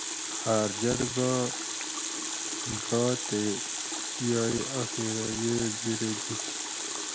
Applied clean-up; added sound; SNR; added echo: none; Water tap, faucet; 2 dB; none.